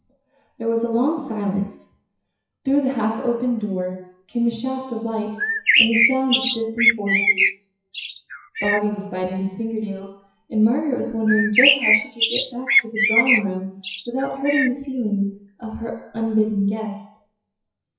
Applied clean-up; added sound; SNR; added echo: classical method WPE with log-MMSE.